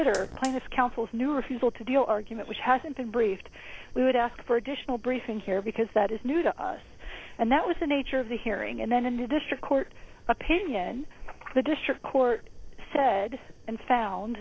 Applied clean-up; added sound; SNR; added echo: none; Fire; 15 dB; none.